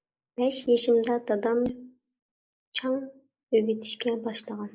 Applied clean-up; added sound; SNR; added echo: neural mask model Resemble Enhance denoiser.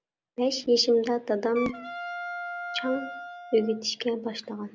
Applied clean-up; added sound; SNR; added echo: none; Wind instrument, woodwind instrument; 10 dB; none.